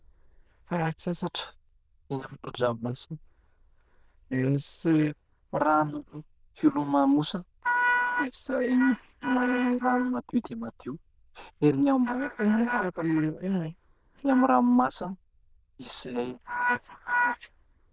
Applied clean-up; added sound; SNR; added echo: neural diffusion model UNIVERSE++.